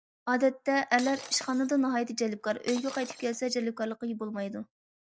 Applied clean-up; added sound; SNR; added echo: none; Shatter; 16 dB; none.